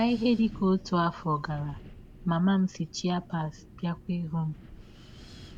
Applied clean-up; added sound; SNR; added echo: none; Wind; 18 dB; none.